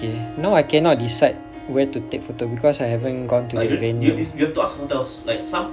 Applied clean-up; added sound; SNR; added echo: none; Harp; 15 dB; none.